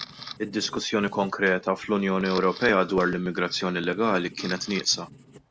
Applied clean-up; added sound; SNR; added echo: none; Writing + Camera; 18 dB; none.